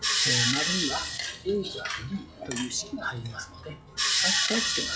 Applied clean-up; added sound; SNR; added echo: classical method log-MMSE.